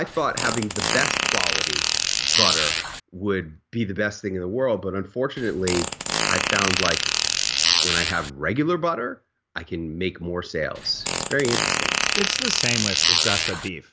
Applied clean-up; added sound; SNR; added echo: none; Fart; -4 dB; none.